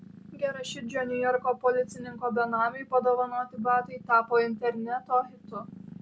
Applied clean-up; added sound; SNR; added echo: none; Purr; 19 dB; none.